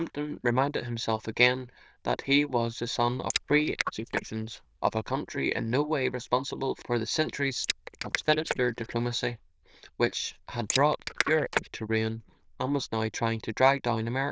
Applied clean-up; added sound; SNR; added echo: neural diffusion model UNIVERSE++.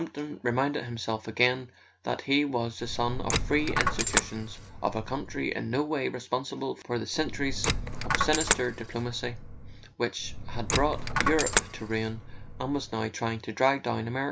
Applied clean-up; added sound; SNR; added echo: none; Coin (dropping); 0 dB; none.